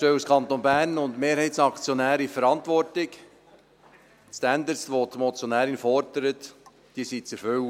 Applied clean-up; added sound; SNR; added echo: none; none; none; none.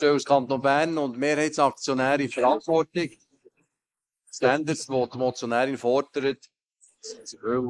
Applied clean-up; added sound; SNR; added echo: neural mask model Resemble Enhance denoiser.